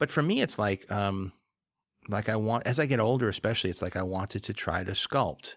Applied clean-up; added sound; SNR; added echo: none; none; none; none.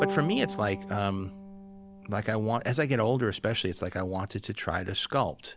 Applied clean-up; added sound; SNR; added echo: none; Bowed string instrument; 11 dB; none.